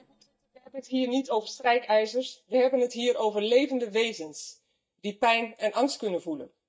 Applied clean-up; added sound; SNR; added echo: neural mask model DeepFilterNet 3.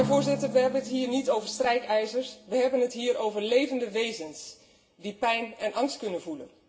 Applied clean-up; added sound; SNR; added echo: none; Drum; 14 dB; reverberation time 0.6 s.